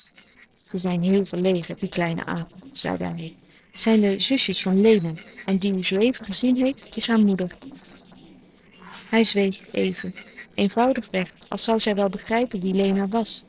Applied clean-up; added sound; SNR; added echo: neural separator model SepFormer DNS4.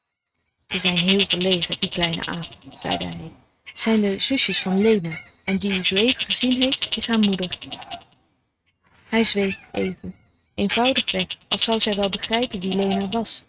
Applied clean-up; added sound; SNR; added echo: neural mask model RNNoise.